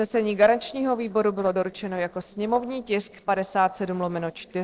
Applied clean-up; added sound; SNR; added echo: neural separator model SepFormer DNS4.